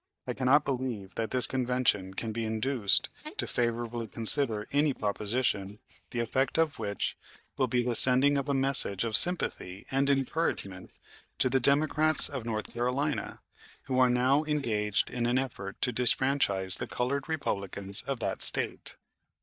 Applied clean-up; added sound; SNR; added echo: neural mask model DeepFilterNet 3.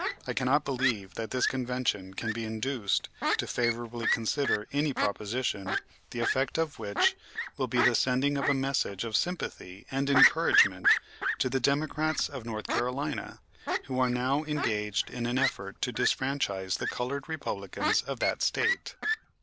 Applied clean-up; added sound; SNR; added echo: none; Fowl; 3 dB; none.